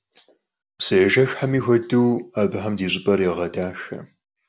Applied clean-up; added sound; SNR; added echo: none; none; none; none.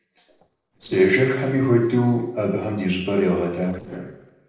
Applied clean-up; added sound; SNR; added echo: neural separator model SepFormer DNS4.